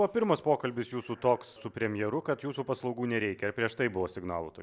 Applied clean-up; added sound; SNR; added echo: none; none; none; none.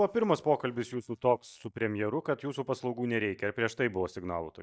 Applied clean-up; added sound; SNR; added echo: neural mask model DeepFilterNet 3.